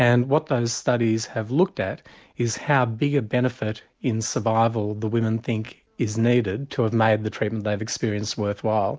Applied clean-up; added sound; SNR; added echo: none; none; none; none.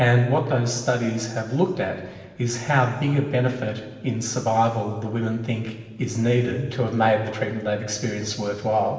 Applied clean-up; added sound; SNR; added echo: none; none; none; reverberation time 1.4 s.